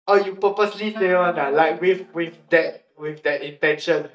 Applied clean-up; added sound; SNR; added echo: neural mask model DeepFilterNet 3.